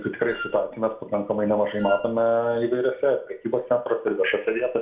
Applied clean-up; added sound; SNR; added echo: none; Wind instrument, woodwind instrument; 12 dB; reverberation time 0.4 s.